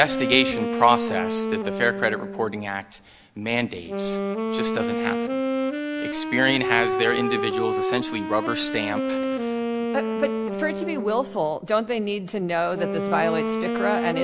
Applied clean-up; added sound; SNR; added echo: none; Wind instrument, woodwind instrument; 1 dB; none.